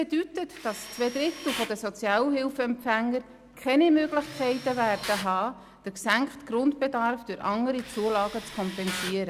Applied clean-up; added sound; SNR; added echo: none; Tools; 15 dB; none.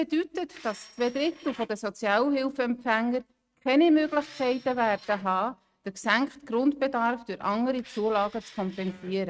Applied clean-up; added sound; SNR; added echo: neural mask model RNNoise.